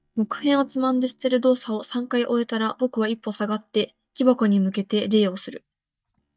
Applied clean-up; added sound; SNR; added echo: neural mask model DeepFilterNet 3.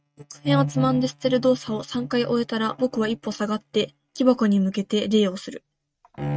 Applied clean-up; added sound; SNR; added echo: neural mask model RNNoise.